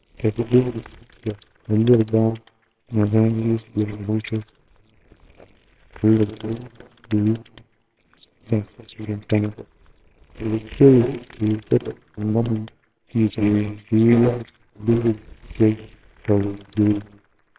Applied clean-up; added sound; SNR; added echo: neural separator model SepFormer WHAMR!.